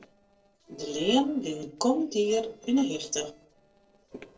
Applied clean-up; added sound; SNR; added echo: neural separator model SepFormer DNS4.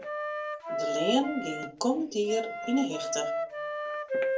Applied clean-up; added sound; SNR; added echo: none; Wind instrument, woodwind instrument; 2 dB; reverberation time 0.2 s.